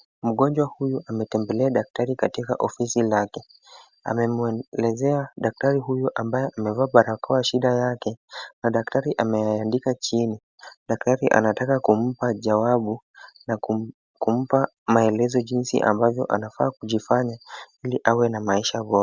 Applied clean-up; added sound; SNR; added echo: none; none; none; none.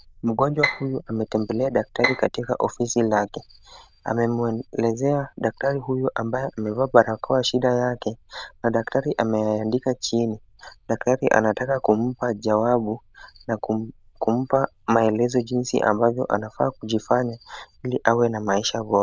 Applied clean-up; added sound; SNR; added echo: neural diffusion model UNIVERSE++.